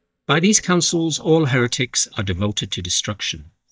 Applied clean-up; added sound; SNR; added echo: neural mask model DeepFilterNet 3.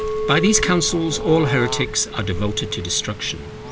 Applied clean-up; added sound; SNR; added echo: none; Chink, clink + Bird / Fowl; 6 dB; none.